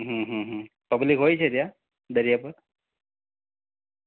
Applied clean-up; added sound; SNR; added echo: none; none; none; none.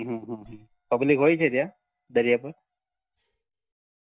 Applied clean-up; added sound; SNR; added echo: neural mask model DeepFilterNet 3.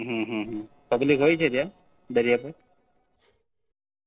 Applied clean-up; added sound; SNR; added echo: neural separator model SepFormer DNS4.